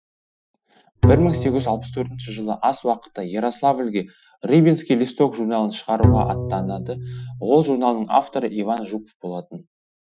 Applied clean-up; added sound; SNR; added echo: classical method Wiener filter.